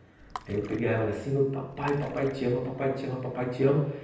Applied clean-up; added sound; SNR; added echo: none; Water / Splash, splatter; 18 dB; reverberation time 0.9 s.